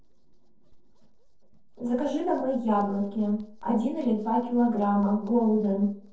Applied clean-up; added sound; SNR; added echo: neural separator model SepFormer DNS4.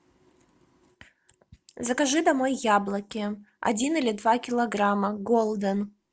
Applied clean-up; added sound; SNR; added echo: none; none; none; none.